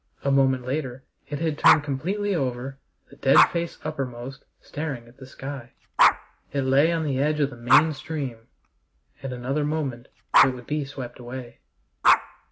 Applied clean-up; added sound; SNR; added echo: none; Dog; 2 dB; none.